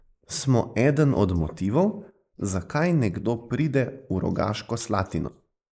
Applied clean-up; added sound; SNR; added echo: neural mask model Resemble Enhance denoiser.